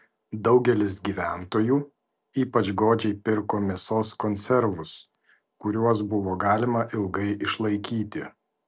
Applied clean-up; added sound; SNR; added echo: none; none; none; none.